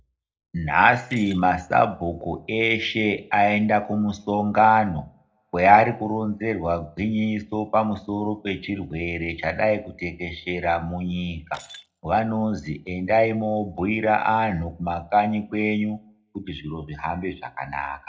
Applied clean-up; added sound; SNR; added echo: neural separator model SepFormer DNS4.